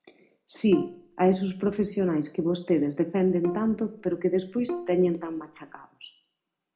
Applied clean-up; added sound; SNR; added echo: none; Bowed string instrument; 12 dB; reverberation time 0.3 s.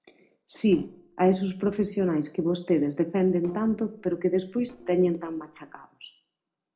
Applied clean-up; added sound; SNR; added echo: neural separator model SepFormer DNS4.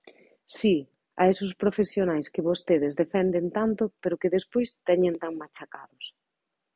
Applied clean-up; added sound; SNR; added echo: none; none; none; none.